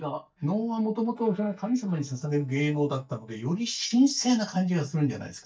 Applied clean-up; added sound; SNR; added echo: neural mask model DeepFilterNet 3.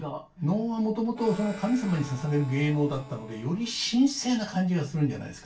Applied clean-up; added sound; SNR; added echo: none; Harmonica; 19 dB; reverberation time 0.2 s.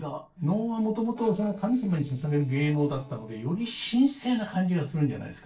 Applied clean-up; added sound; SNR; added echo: neural separator model SepFormer DNS4.